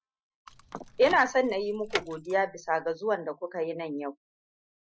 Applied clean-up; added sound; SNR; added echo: classical method Wiener filter.